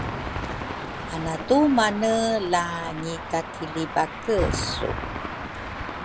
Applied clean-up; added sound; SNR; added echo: none; Traffic noise, roadway noise + Cheering / Fireworks; 6 dB; none.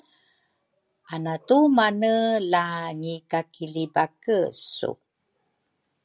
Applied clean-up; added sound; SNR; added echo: none; none; none; none.